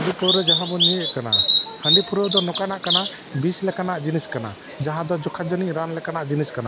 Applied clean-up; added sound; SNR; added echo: none; Bird vocalization, bird call, bird song; -3 dB; none.